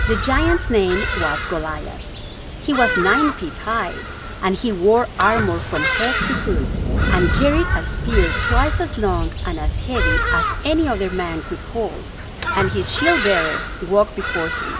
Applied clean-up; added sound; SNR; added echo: none; Thunder + Bird vocalization, bird call, bird song; 0 dB; none.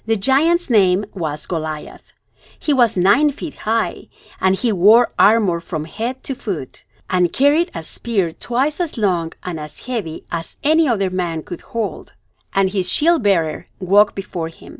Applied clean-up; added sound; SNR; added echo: none; none; none; none.